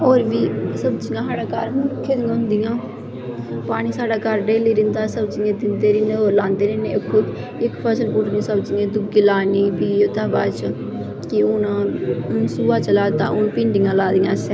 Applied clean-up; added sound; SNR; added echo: none; none; none; none.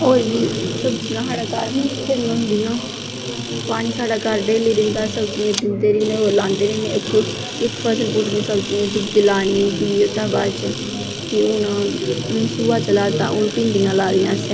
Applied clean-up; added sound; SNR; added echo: none; Camera; 12 dB; none.